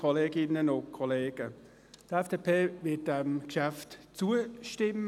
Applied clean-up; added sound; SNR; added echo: none; none; none; none.